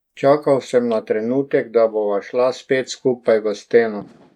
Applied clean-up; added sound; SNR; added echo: neural mask model DeepFilterNet 3.